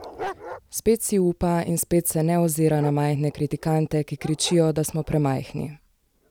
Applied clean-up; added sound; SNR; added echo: none; Dog; 19 dB; none.